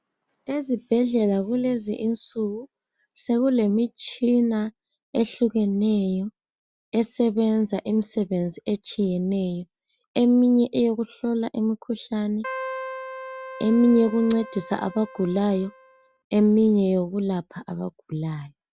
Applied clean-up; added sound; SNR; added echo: none; Keyboard (musical); 13 dB; none.